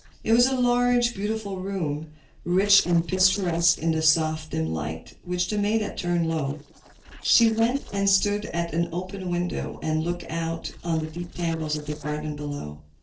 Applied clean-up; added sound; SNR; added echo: neural separator model SepFormer DNS4.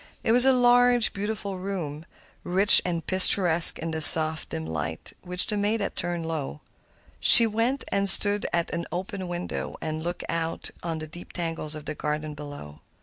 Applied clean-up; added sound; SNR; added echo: none; none; none; none.